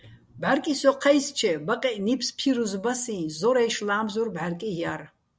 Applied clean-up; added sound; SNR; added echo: none; none; none; none.